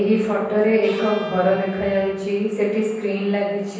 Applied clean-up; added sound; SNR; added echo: none; Bowed string instrument; 17 dB; reverberation time 1.1 s.